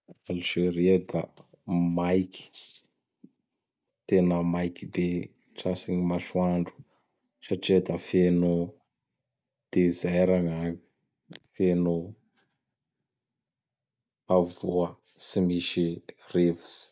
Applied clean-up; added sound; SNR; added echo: none; none; none; none.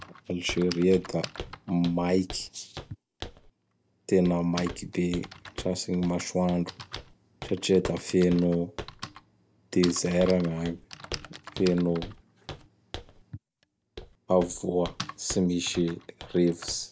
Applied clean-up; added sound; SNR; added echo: none; Typing + Walk, footsteps; 14 dB; none.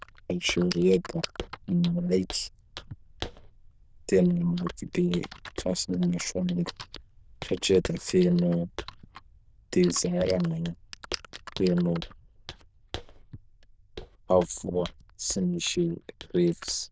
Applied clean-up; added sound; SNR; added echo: neural diffusion model UNIVERSE++.